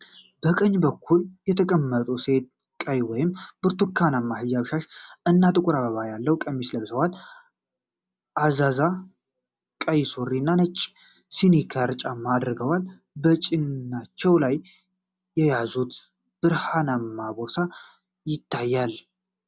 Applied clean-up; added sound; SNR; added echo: none; none; none; none.